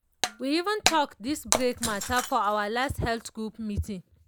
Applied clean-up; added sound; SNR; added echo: none; Shatter; 4 dB; none.